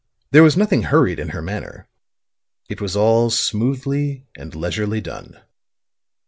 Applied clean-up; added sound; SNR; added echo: none; none; none; none.